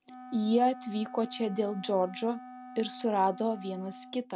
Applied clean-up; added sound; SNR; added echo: none; Wind instrument, woodwind instrument; 16 dB; none.